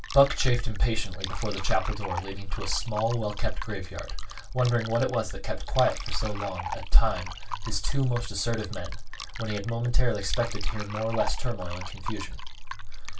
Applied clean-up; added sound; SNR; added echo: none; Fill (with liquid); 16 dB; reverberation time 0.2 s.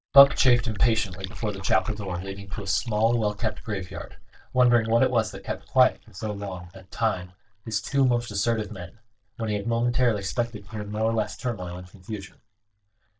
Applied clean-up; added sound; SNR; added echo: neural mask model DeepFilterNet 3.